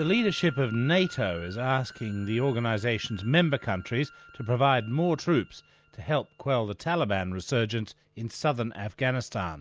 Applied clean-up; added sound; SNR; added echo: none; none; none; none.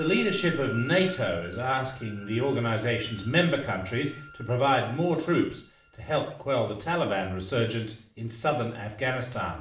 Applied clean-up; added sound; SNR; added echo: none; none; none; reverberation time 0.5 s.